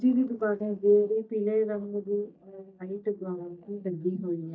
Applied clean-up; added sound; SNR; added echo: neural mask model DeepFilterNet 3.